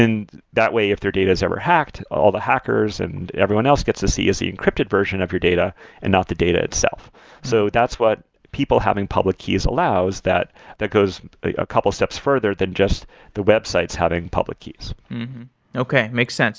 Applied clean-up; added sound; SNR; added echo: none; none; none; none.